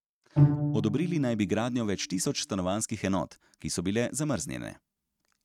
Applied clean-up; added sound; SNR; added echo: neural mask model RNNoise.